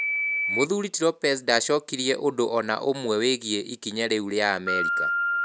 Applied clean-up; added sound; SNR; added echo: none; Telephone; 5 dB; none.